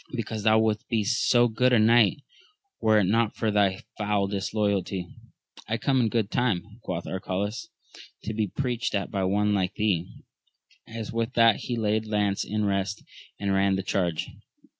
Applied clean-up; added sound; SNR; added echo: none; none; none; none.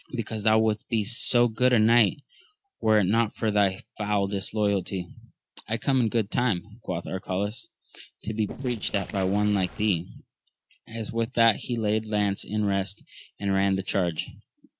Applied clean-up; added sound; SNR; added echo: neural separator model SepFormer DNS4.